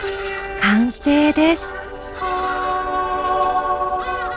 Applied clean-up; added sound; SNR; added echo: neural separator model SepFormer DNS4.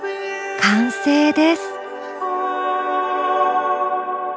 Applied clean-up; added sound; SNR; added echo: none; none; none; none.